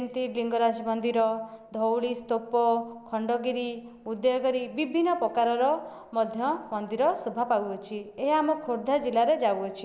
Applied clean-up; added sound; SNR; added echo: none; none; none; none.